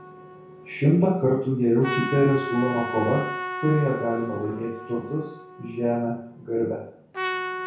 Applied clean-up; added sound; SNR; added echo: none; Trumpet; 9 dB; reverberation time 0.6 s.